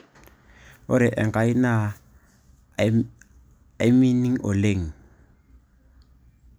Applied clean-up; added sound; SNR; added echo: none; none; none; none.